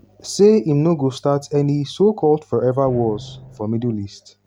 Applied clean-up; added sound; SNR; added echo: none; Drum; 17 dB; none.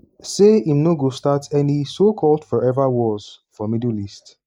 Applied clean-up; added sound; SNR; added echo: neural mask model Resemble Enhance denoiser.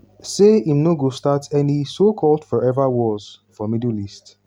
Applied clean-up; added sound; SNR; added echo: none; none; none; none.